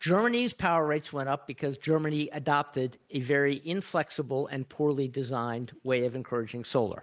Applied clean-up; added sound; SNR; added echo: neural mask model Resemble Enhance denoiser.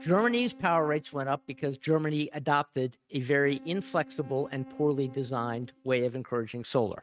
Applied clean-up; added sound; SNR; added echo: neural mask model RNNoise.